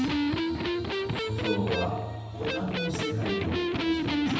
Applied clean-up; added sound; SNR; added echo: none; Electric guitar; -5 dB; reverberation time 1.1 s.